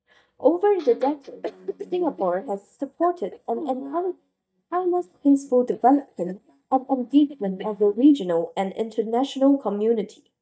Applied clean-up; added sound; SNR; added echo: neural mask model DeepFilterNet 3.